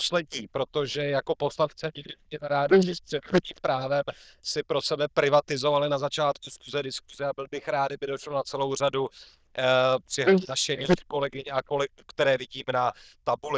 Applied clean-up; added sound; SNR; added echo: neural diffusion model UNIVERSE++.